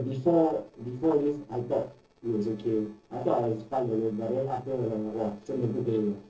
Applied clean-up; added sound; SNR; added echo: neural separator model SepFormer DNS4.